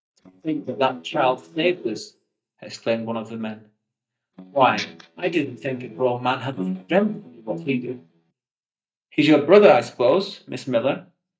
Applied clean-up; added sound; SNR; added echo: neural mask model DeepFilterNet 3.